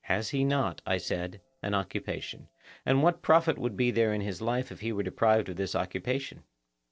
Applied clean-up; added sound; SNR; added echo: neural separator model SepFormer DNS4.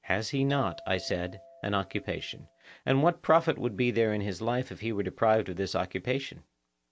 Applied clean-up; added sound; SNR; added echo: none; Doorbell; 19 dB; none.